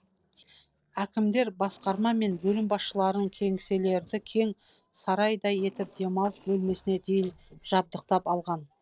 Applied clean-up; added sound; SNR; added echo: neural separator model SepFormer DNS4.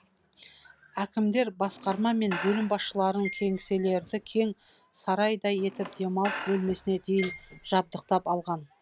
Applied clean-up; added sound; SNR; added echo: none; Squeak / Screech; 13 dB; none.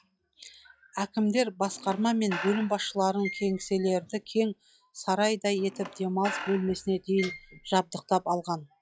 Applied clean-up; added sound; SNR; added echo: classical method log-MMSE.